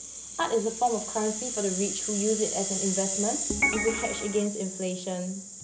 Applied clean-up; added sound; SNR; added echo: none; Rattle (instrument) + Organ; 2 dB; none.